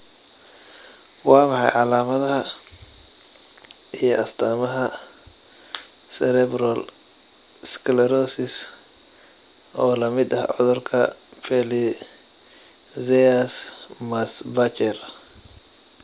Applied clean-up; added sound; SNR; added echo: none; none; none; none.